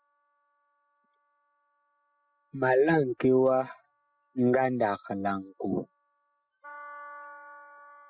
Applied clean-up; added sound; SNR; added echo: classical method spectral subtraction.